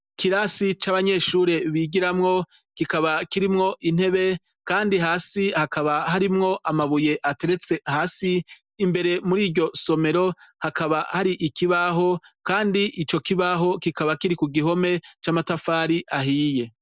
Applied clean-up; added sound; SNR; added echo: none; none; none; none.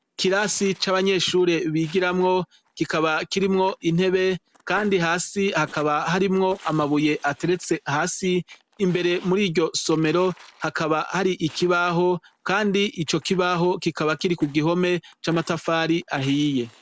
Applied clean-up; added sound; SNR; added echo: neural separator model SepFormer DNS4.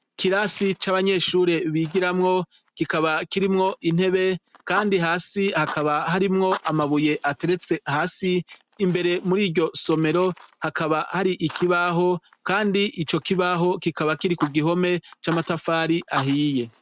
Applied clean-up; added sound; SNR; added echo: neural mask model RNNoise.